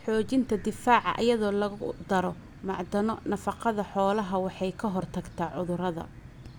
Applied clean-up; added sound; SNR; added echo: none; none; none; none.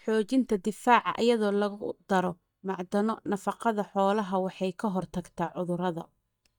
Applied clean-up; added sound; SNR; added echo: neural mask model DeepFilterNet 3.